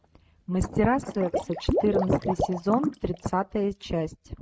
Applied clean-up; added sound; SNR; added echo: neural mask model RNNoise.